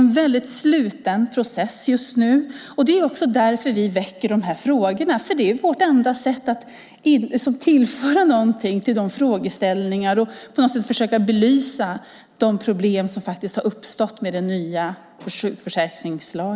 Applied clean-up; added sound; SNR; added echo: none; none; none; none.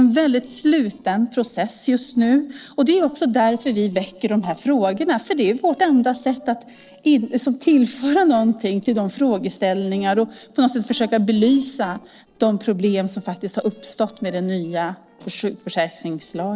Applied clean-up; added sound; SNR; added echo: neural separator model SepFormer DNS4.